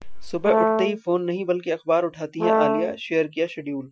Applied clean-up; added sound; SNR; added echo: classical method Wiener filter.